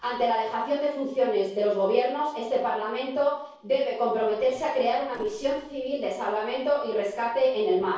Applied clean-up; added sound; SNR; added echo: neural separator model SepFormer DNS4.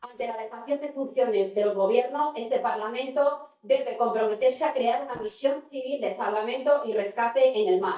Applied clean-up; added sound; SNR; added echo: neural mask model DeepFilterNet 3.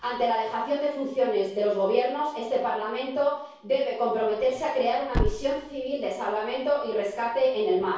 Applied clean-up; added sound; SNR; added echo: none; Thump, thud; 11 dB; reverberation time 0.6 s.